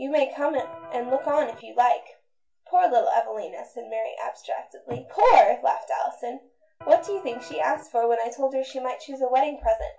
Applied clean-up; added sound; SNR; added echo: none; Electric guitar; 17 dB; reverberation time 0.2 s.